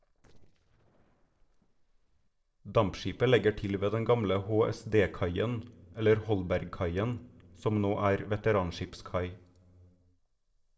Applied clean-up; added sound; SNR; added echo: neural separator model SepFormer DNS4.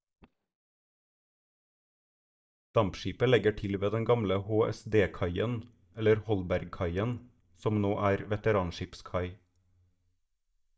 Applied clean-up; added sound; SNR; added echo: neural mask model DeepFilterNet 3.